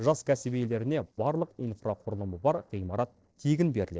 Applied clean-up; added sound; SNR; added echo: neural separator model SepFormer DNS4.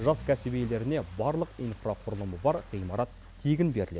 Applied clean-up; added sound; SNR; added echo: none; Engine starting / Accelerating, revving, vroom / Car; 17 dB; none.